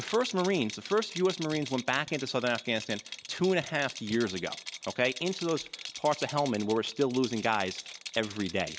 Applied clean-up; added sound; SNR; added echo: none; Rattle; 12 dB; none.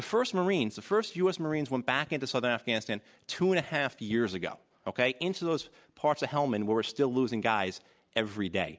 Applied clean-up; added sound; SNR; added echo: none; none; none; none.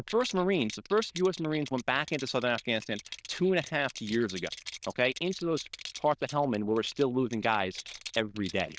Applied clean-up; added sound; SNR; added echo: neural diffusion model UNIVERSE++.